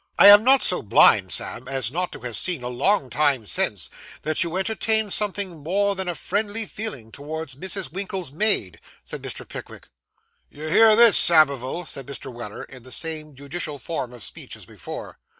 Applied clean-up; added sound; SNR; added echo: none; none; none; none.